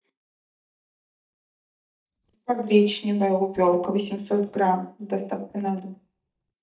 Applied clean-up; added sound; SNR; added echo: neural mask model DeepFilterNet 3.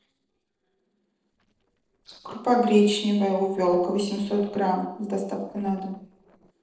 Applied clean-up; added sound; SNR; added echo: neural separator model SepFormer DNS4.